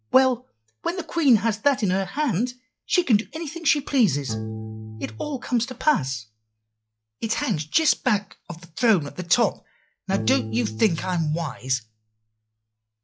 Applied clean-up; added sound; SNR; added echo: classical method log-MMSE.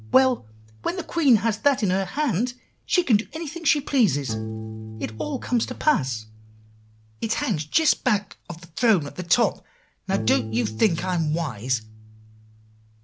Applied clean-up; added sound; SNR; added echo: none; Piano; 13 dB; none.